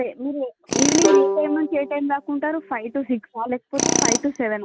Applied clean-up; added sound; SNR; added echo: none; Bowed string instrument + Tools; 0 dB; none.